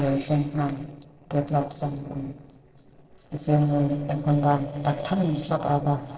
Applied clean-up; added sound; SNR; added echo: neural separator model SepFormer DNS4.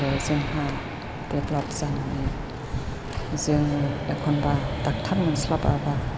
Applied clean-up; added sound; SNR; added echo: none; none; none; none.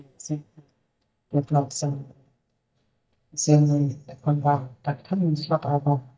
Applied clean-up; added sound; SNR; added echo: neural mask model DeepFilterNet 3.